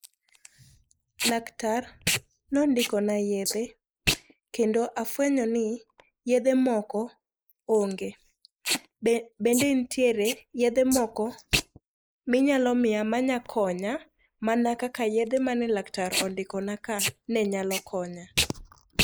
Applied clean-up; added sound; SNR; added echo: neural mask model Resemble Enhance denoiser.